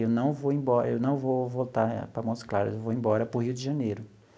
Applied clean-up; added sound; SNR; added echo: none; none; none; none.